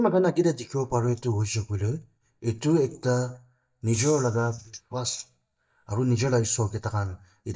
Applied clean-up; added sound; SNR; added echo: neural mask model DeepFilterNet 3.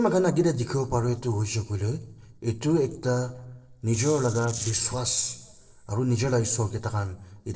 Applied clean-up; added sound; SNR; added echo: neural separator model SepFormer DNS4.